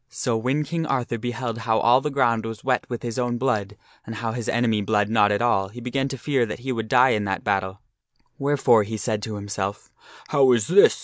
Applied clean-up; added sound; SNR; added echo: none; none; none; none.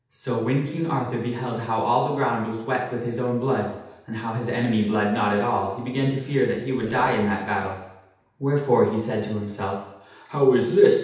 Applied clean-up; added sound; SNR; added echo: none; Burping, eructation; 12 dB; reverberation time 0.8 s.